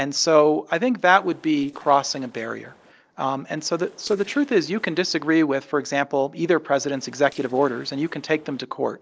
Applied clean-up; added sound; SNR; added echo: neural separator model SepFormer DNS4.